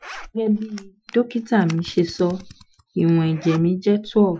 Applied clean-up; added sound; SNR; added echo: classical method Wiener filter.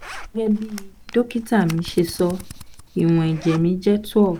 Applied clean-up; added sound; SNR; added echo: none; Drill + Zipper (clothing); 17 dB; none.